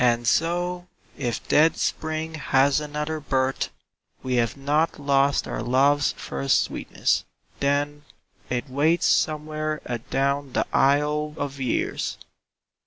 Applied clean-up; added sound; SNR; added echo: none; none; none; none.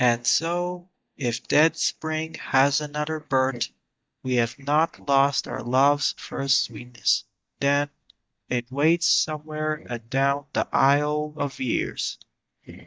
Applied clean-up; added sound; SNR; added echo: neural mask model DeepFilterNet 3.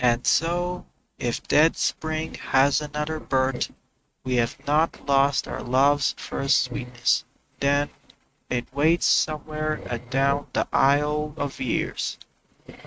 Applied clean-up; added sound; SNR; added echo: neural mask model RNNoise.